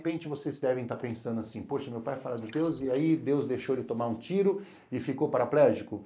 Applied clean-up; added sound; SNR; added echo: neural mask model Resemble Enhance denoiser.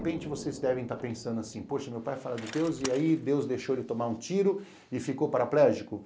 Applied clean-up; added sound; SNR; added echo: none; Explosion + Bicycle; 17 dB; none.